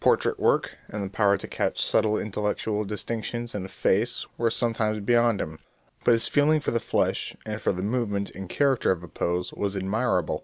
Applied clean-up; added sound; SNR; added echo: none; none; none; none.